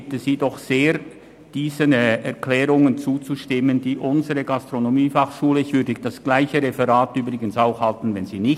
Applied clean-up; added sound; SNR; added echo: none; none; none; none.